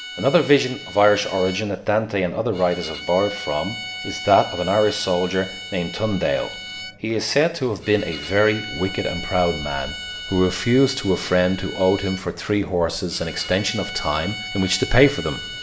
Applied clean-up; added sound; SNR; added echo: none; Bowed string instrument; 12 dB; reverberation time 3.0 s.